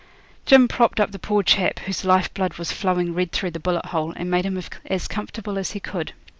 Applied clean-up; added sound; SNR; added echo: none; none; none; none.